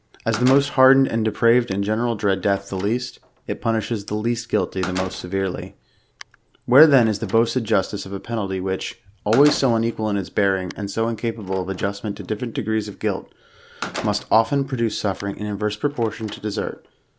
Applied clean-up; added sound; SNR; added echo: none; Slam; 17 dB; none.